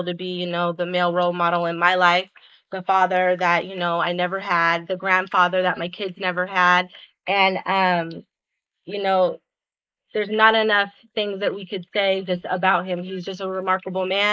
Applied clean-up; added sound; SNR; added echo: neural mask model Resemble Enhance denoiser.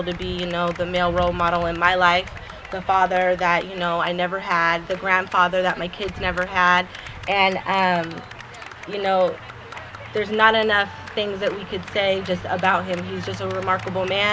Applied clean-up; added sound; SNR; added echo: none; Clapping; 18 dB; none.